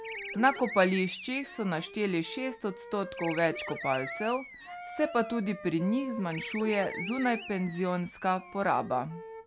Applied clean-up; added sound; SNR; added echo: none; Wind instrument, woodwind instrument + Animal; 11 dB; none.